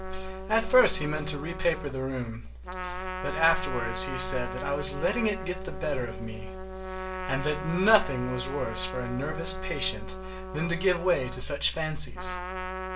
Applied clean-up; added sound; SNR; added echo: none; Trumpet; 10 dB; reverberation time 0.2 s.